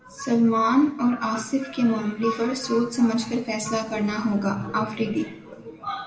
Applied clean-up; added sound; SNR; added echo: none; none; none; reverberation time 0.9 s.